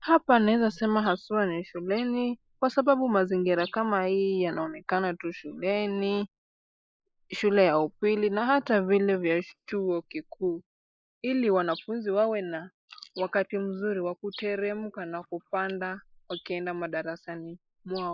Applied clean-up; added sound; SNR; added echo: neural mask model Resemble Enhance denoiser.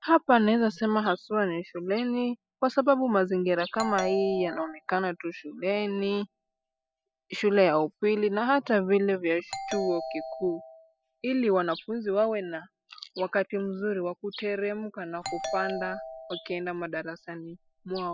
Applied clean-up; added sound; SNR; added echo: classical method spectral subtraction.